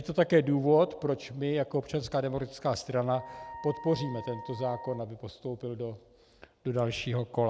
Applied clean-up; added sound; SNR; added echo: none; Wind instrument, woodwind instrument; 16 dB; none.